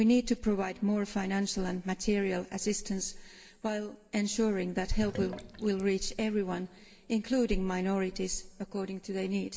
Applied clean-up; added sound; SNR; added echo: none; Sink (filling or washing); 15 dB; reverberation time 1.6 s.